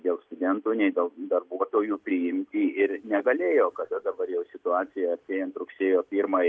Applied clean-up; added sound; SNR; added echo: none; none; none; none.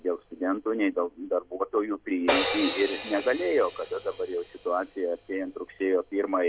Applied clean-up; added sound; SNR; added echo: none; Crash cymbal; 2 dB; none.